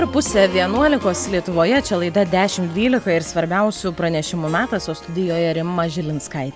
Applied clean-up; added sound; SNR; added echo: none; Harp; 20 dB; none.